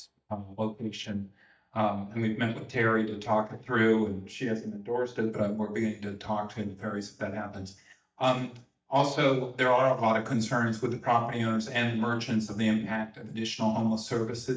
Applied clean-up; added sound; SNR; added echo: neural mask model DeepFilterNet 3.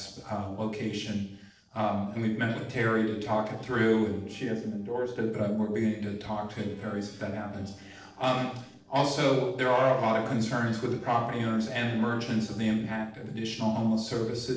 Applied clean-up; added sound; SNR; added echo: neural separator model SepFormer DNS4.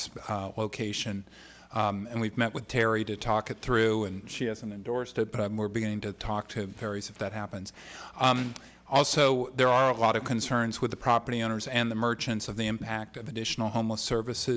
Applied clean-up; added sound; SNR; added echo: none; none; none; none.